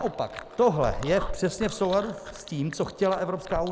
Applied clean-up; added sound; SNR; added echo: none; Chewing, mastication; 11 dB; none.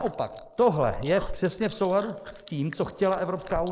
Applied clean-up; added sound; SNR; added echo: neural mask model Resemble Enhance denoiser.